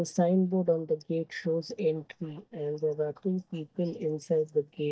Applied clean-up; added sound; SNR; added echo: neural mask model DeepFilterNet 3.